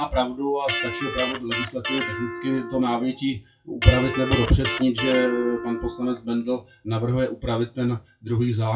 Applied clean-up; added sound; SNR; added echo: classical method WPE with log-MMSE.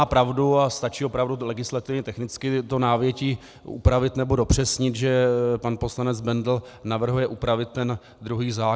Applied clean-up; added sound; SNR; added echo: none; none; none; none.